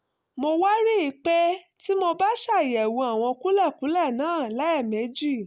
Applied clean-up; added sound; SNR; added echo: none; none; none; none.